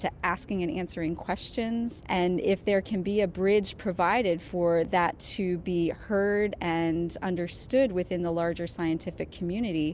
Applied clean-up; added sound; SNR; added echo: none; none; none; none.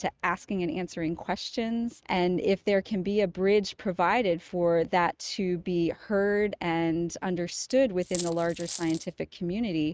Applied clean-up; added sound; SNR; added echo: neural mask model RNNoise.